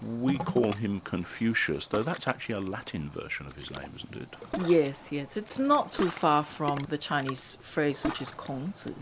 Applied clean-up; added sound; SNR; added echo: none; Ocean; 11 dB; none.